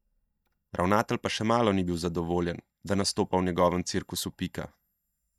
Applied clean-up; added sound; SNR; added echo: neural mask model DeepFilterNet 3.